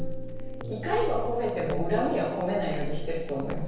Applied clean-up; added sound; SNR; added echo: none; Crackle; 3 dB; reverberation time 1.2 s.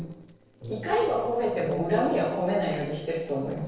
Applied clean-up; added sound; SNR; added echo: neural separator model SepFormer DNS4.